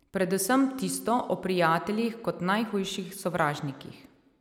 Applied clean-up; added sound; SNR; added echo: none; none; none; none.